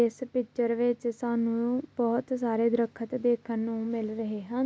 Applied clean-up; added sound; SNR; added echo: none; none; none; none.